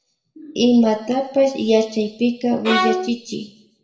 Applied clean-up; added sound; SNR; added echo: none; Bowed string instrument; 2 dB; reverberation time 0.7 s.